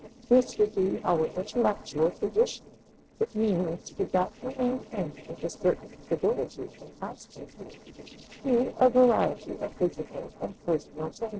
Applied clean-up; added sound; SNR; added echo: neural separator model SepFormer DNS4.